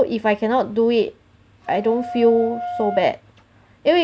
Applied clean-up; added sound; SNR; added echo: none; Wind instrument, woodwind instrument; 11 dB; none.